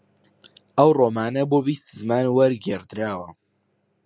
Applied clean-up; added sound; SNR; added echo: none; none; none; none.